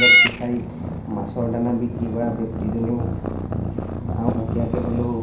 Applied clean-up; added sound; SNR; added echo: none; Meow / Purr; -3 dB; reverberation time 0.5 s.